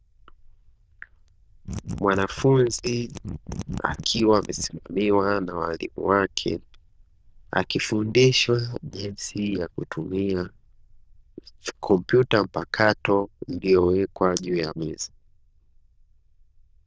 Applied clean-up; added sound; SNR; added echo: neural diffusion model UNIVERSE++.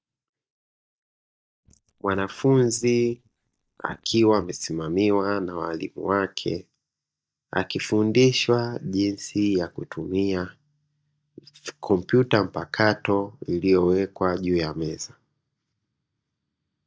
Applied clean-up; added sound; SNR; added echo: neural mask model DeepFilterNet 3.